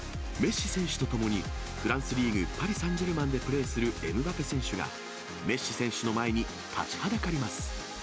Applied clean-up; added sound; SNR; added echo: none; none; none; none.